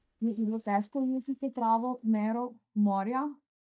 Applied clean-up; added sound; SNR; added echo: neural mask model DeepFilterNet 3.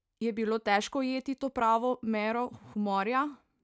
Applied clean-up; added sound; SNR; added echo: none; none; none; none.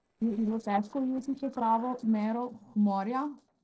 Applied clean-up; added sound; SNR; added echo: neural separator model SepFormer DNS4.